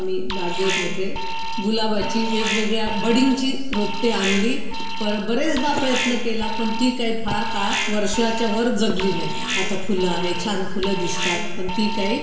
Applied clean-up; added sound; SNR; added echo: none; Alarm; 0 dB; reverberation time 2.1 s.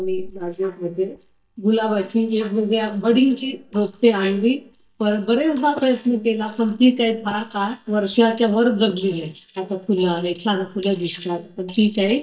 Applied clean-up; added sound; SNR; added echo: neural mask model DeepFilterNet 3.